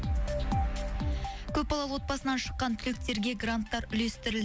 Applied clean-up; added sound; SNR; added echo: none; none; none; none.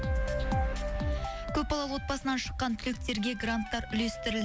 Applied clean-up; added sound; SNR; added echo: none; Wind instrument, woodwind instrument; 11 dB; none.